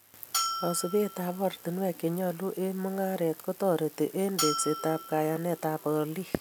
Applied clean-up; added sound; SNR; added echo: none; Bell; 6 dB; none.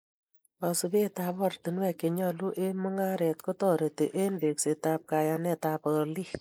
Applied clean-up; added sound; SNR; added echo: neural mask model Resemble Enhance denoiser.